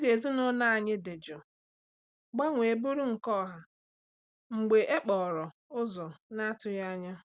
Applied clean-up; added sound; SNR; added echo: none; none; none; none.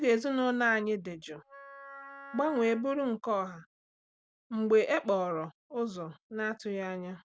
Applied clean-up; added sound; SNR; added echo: none; Wind instrument, woodwind instrument; 17 dB; none.